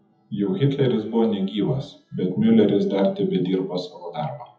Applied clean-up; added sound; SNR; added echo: classical method WPE with log-MMSE.